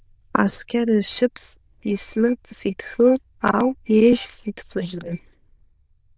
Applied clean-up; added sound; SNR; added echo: neural diffusion model UNIVERSE++.